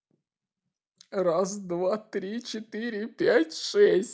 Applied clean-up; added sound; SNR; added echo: none; none; none; none.